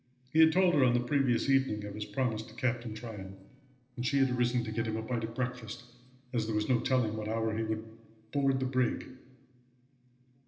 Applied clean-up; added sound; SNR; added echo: neural separator model SepFormer DNS4.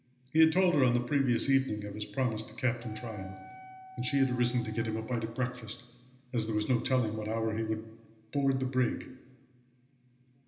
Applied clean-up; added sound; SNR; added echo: none; Wind instrument, woodwind instrument; 19 dB; reverberation time 1.4 s.